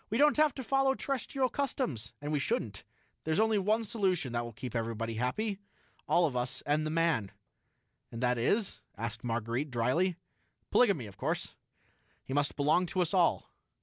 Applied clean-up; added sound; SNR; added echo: none; none; none; none.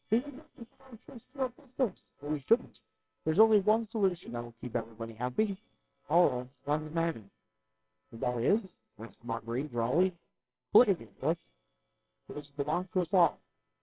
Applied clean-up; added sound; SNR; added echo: neural separator model SepFormer WHAMR!.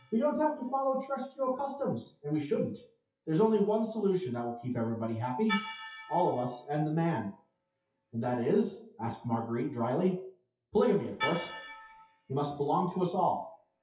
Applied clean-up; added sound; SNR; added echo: classical method WPE with log-MMSE.